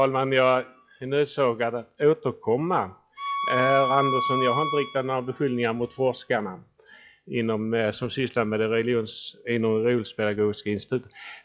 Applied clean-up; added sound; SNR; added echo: classical method log-MMSE.